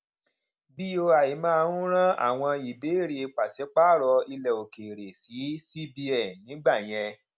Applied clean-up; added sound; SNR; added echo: none; none; none; none.